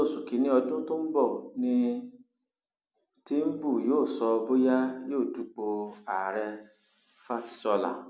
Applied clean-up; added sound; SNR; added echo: none; none; none; none.